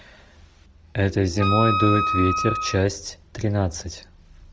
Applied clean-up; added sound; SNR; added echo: none; Wind instrument, woodwind instrument; 2 dB; none.